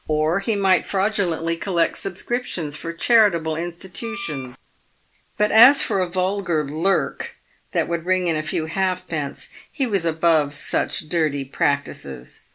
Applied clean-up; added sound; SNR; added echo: none; Wind instrument, woodwind instrument; 13 dB; none.